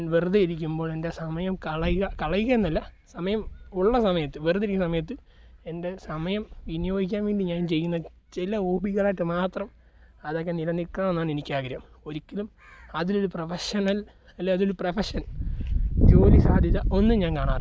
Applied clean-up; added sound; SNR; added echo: none; none; none; none.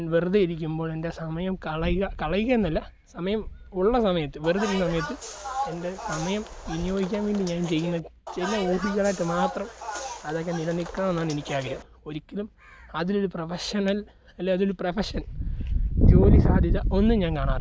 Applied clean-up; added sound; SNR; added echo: none; Bus; 10 dB; none.